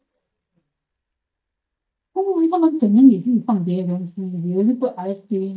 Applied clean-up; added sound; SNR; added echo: neural mask model DeepFilterNet 3.